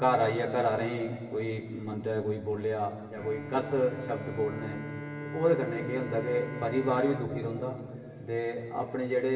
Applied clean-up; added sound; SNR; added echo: none; Bowed string instrument; 11 dB; reverberation time 2.4 s.